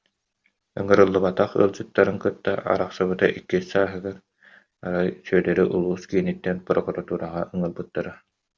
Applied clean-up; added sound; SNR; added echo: none; none; none; none.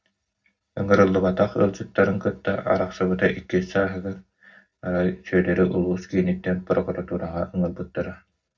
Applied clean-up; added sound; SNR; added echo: none; none; none; reverberation time 0.4 s.